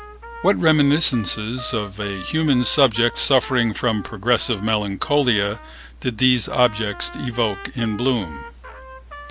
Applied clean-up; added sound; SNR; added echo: none; Trumpet; 18 dB; none.